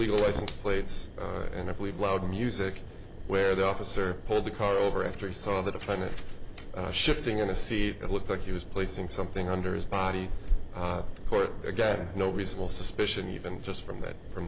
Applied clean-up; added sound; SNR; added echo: none; Fire; 3 dB; none.